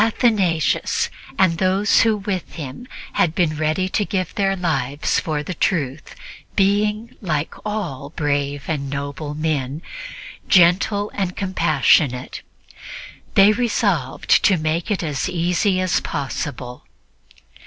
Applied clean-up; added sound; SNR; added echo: none; none; none; none.